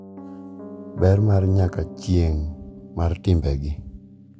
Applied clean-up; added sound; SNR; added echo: none; Piano; 16 dB; none.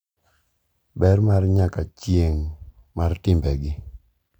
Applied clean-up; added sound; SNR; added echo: none; none; none; none.